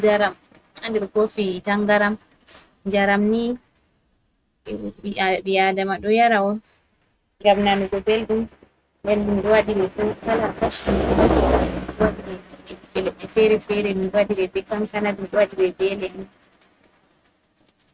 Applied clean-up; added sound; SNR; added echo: neural mask model RNNoise.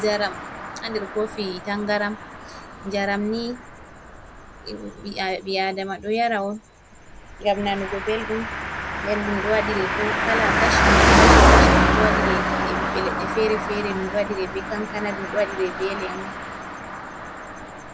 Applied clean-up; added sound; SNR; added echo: none; Car passing by; -4 dB; none.